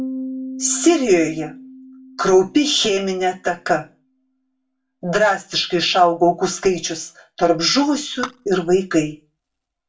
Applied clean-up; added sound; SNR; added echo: none; Piano; 17 dB; reverberation time 0.2 s.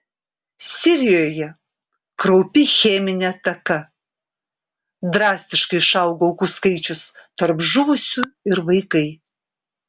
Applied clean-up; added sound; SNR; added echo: none; none; none; none.